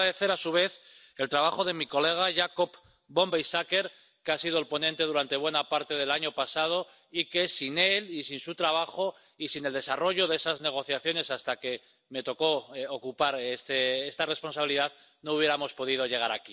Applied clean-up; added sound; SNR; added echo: none; none; none; none.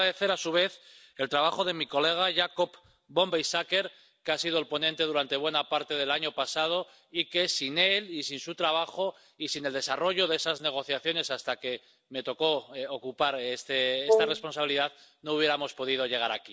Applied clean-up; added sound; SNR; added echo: none; Wind instrument, woodwind instrument; -4 dB; none.